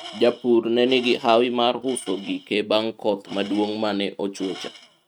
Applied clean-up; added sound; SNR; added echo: neural mask model RNNoise.